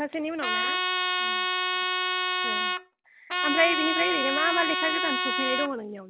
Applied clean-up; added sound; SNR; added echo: none; Trumpet; -3 dB; none.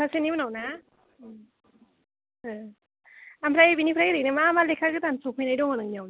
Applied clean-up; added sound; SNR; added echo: none; none; none; none.